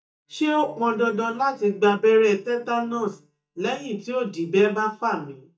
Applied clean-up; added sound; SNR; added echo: neural mask model DeepFilterNet 3.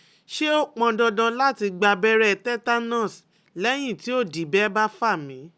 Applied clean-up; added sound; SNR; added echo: none; none; none; none.